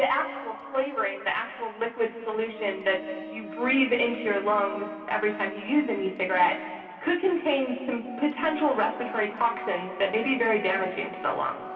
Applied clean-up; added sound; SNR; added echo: none; Organ; 14 dB; reverberation time 2.4 s.